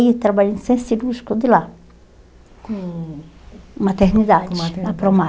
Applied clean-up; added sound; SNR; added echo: none; none; none; none.